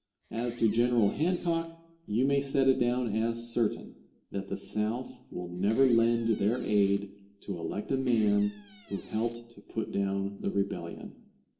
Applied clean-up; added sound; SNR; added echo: none; Door; 17 dB; reverberation time 0.6 s.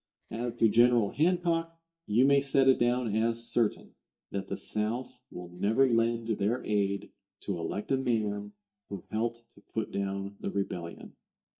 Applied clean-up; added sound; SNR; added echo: neural mask model DeepFilterNet 3.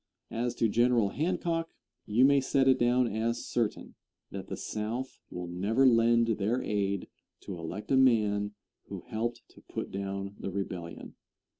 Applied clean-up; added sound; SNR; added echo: none; none; none; none.